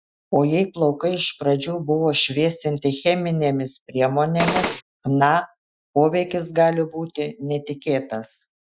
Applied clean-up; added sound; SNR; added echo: classical method Wiener filter.